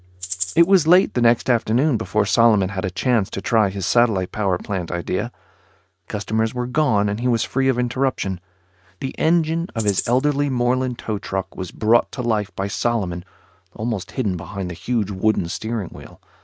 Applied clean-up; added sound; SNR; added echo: neural mask model RNNoise.